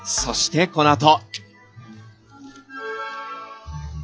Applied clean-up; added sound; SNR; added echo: classical method log-MMSE.